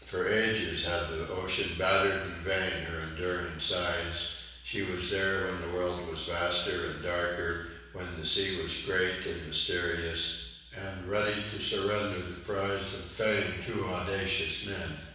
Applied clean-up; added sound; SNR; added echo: none; none; none; reverberation time 1.1 s.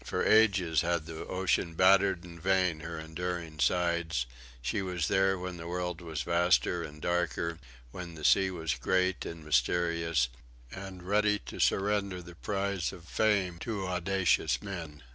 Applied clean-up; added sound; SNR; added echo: none; none; none; none.